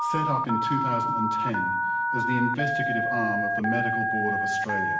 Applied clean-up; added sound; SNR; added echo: none; Telephone; -4 dB; reverberation time 1.4 s.